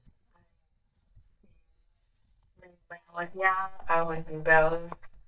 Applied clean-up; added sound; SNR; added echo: neural mask model DeepFilterNet 3.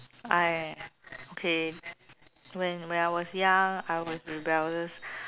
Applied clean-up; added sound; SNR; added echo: none; none; none; none.